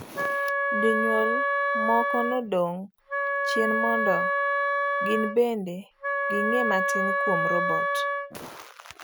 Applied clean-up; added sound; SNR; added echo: none; Wind instrument, woodwind instrument; -3 dB; none.